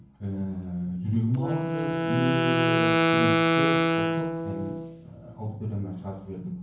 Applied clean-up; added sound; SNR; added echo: none; Wind instrument, woodwind instrument; -4 dB; reverberation time 0.9 s.